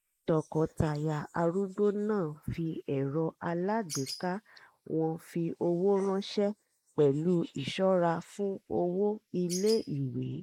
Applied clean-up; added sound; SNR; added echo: neural mask model Resemble Enhance denoiser.